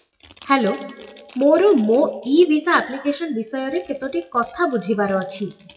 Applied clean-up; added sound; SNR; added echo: classical method WPE with log-MMSE.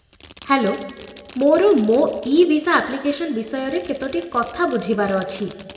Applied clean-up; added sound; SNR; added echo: none; Fireworks; 19 dB; reverberation time 1.2 s.